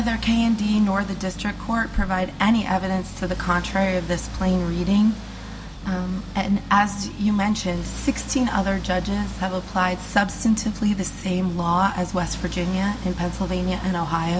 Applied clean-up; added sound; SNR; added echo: none; Accelerating, revving, vroom; 10 dB; reverberation time 0.2 s.